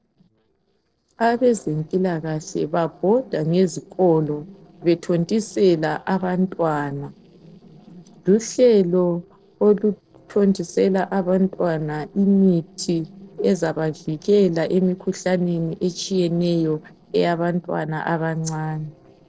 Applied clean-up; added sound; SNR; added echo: neural separator model SepFormer DNS4.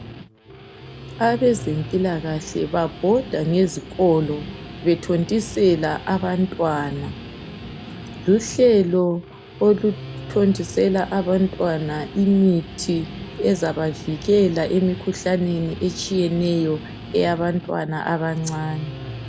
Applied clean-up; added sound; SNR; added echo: none; Guitar; 14 dB; none.